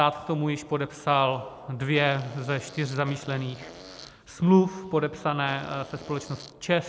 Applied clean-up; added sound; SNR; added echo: none; Fart; 18 dB; none.